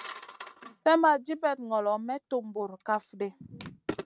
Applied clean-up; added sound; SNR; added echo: neural mask model RNNoise.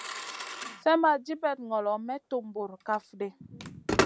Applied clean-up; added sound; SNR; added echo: none; Telephone; 6 dB; none.